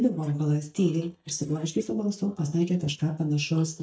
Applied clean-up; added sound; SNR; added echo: neural mask model DeepFilterNet 3.